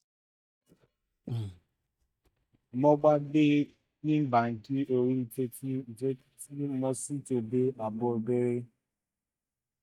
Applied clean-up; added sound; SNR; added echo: neural mask model DeepFilterNet 3.